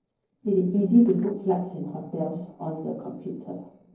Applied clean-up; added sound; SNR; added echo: neural separator model SepFormer DNS4.